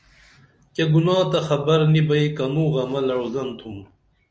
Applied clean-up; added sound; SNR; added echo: none; none; none; none.